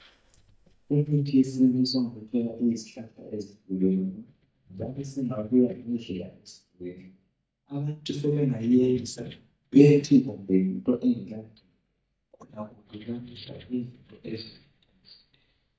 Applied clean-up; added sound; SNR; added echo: neural mask model DeepFilterNet 3.